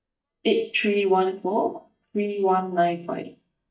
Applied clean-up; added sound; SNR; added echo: neural mask model DeepFilterNet 3.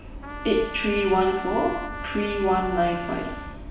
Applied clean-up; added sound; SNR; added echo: none; Trumpet; 11 dB; reverberation time 0.7 s.